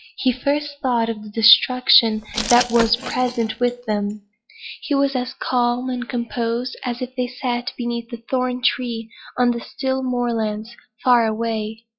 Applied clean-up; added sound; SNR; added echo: classical method log-MMSE.